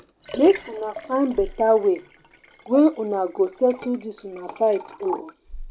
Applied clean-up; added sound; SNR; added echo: none; Liquid; 16 dB; none.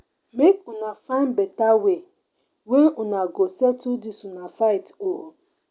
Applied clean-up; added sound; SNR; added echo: none; none; none; none.